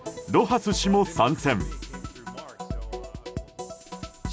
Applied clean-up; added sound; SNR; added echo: none; none; none; none.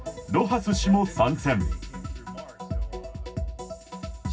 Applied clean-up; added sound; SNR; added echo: none; none; none; reverberation time 0.4 s.